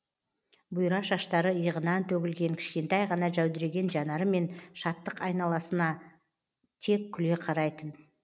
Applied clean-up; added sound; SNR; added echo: none; none; none; none.